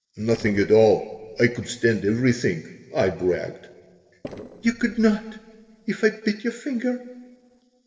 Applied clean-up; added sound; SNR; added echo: neural separator model SepFormer DNS4.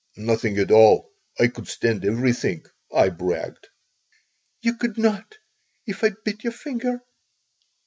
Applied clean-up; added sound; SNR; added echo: none; none; none; none.